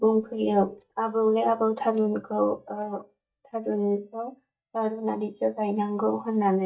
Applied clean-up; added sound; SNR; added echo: neural mask model DeepFilterNet 3.